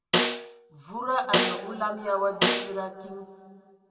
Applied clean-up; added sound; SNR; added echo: none; Snare drum; -4 dB; reverberation time 2.2 s.